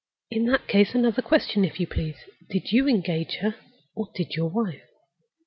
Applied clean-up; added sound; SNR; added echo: none; none; none; none.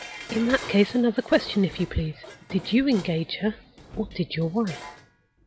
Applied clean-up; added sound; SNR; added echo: none; Dishes, pots, and pans; 16 dB; none.